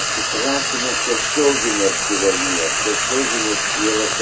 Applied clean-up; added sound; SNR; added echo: none; Frying (food); -3 dB; reverberation time 0.2 s.